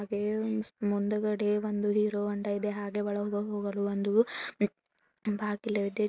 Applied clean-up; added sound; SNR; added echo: none; none; none; none.